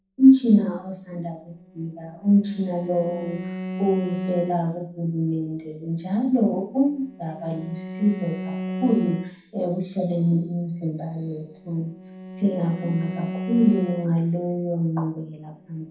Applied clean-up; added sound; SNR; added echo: neural separator model SepFormer DNS4.